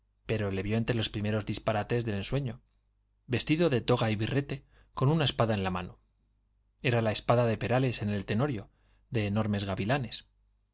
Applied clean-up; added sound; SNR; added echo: none; none; none; none.